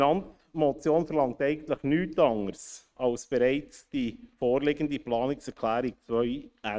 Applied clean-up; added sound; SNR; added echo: neural mask model RNNoise.